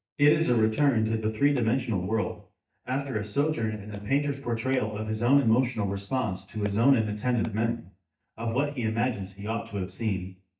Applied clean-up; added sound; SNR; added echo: neural mask model DeepFilterNet 3.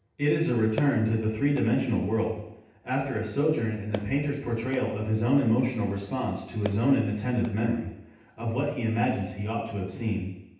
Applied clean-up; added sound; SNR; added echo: none; Walk, footsteps; 17 dB; reverberation time 0.9 s.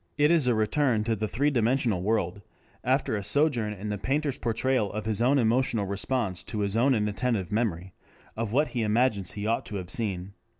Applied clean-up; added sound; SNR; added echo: none; none; none; none.